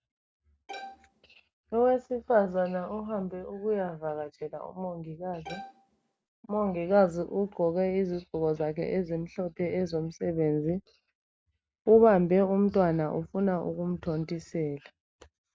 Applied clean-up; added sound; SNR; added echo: none; Bowed string instrument; 17 dB; none.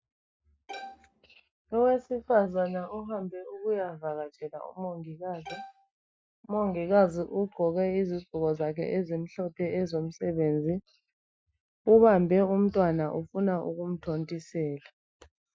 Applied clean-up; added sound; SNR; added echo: classical method Wiener filter.